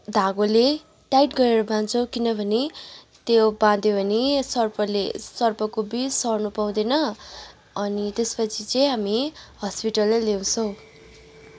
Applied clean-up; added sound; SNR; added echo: none; none; none; none.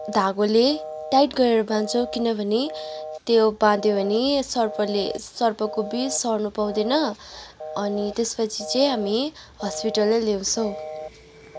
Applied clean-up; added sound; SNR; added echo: none; Telephone; 13 dB; none.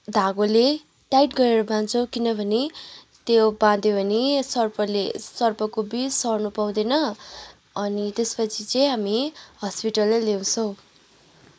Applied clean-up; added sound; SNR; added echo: neural mask model Resemble Enhance denoiser.